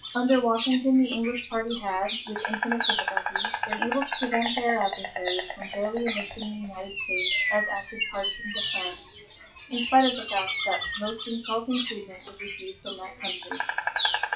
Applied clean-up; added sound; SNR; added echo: classical method WPE with log-MMSE.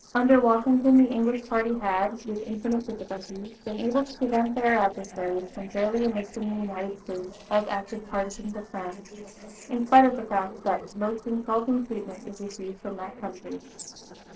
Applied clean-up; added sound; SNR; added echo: neural separator model SepFormer DNS4.